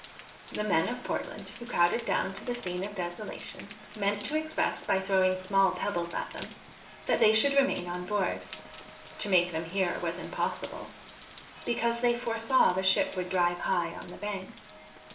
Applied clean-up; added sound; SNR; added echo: none; Rain; 17 dB; reverberation time 1.4 s.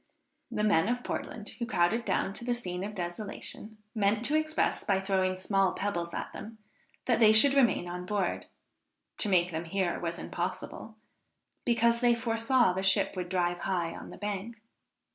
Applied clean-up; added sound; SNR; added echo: none; none; none; none.